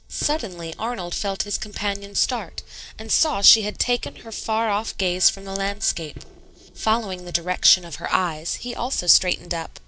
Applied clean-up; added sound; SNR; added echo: neural separator model SepFormer DNS4.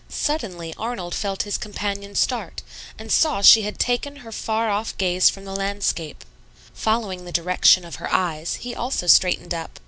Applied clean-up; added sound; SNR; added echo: none; none; none; none.